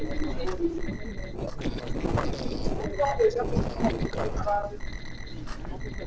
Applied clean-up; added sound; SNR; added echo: neural separator model SepFormer DNS4.